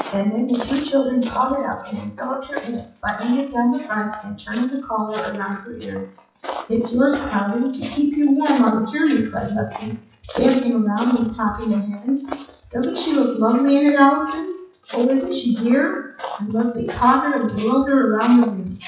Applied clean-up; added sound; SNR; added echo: classical method WPE with log-MMSE.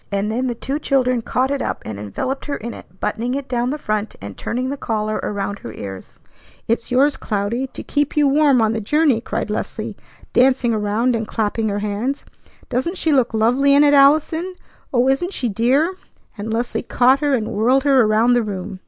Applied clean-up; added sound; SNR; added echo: none; none; none; none.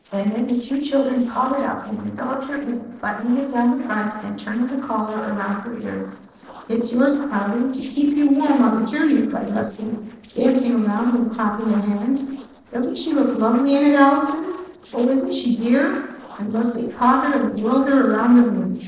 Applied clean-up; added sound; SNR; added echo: neural separator model SepFormer DNS4.